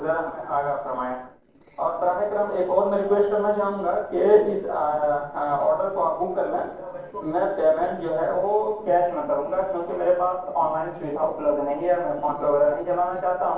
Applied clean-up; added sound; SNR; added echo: neural separator model SepFormer DNS4.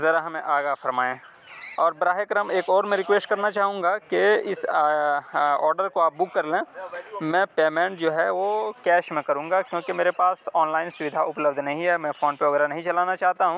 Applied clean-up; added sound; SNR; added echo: none; none; none; none.